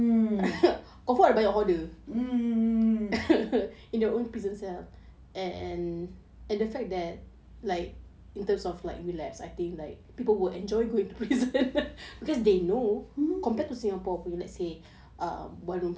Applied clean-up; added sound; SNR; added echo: none; none; none; none.